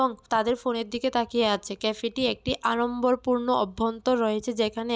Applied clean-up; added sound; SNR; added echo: none; none; none; none.